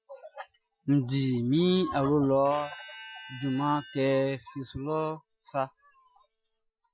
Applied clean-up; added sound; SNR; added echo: classical method Wiener filter.